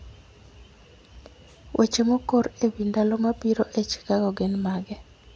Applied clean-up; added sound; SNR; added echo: none; none; none; none.